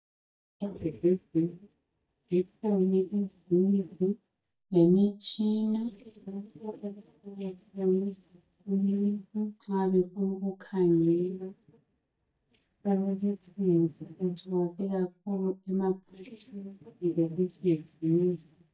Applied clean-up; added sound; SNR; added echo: neural mask model DeepFilterNet 3.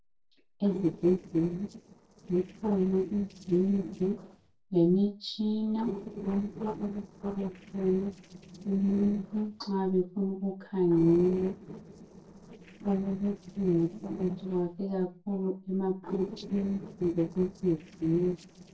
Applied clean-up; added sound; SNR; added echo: neural separator model SepFormer DNS4.